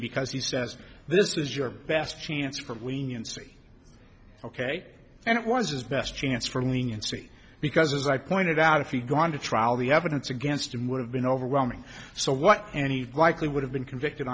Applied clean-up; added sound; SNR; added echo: none; none; none; none.